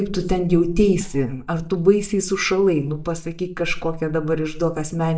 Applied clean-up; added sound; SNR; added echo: neural mask model DeepFilterNet 3.